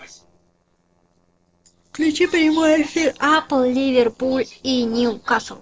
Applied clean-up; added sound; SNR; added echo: neural separator model SepFormer DNS4.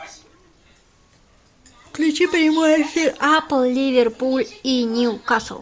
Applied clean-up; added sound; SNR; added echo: none; none; none; none.